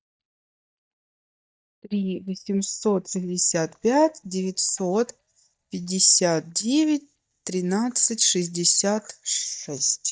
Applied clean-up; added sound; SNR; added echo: neural mask model DeepFilterNet 3.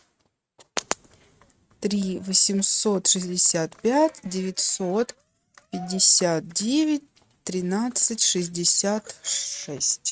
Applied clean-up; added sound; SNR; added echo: neural mask model RNNoise.